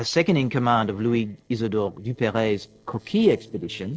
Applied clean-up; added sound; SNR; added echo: neural separator model SepFormer DNS4.